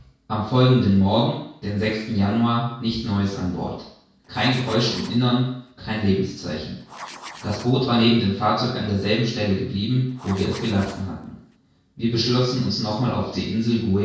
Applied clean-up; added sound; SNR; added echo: none; Writing; 19 dB; reverberation time 0.6 s.